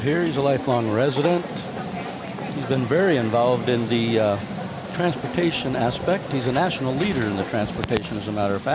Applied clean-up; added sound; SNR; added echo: none; none; none; none.